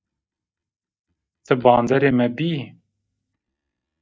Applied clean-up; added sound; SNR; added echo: neural mask model DeepFilterNet 3.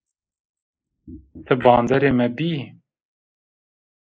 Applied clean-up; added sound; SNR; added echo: neural mask model Resemble Enhance denoiser.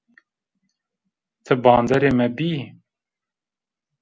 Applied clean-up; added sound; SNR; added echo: none; none; none; none.